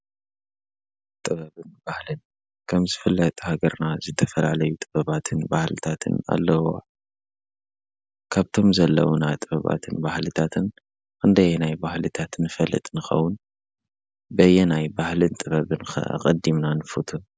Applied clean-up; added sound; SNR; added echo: none; none; none; none.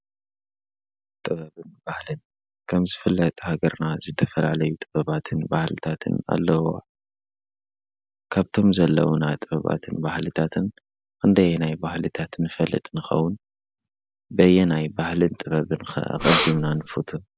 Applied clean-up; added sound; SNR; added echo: none; Breathing; -4 dB; none.